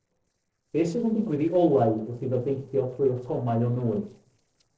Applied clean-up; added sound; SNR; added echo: neural separator model SepFormer DNS4.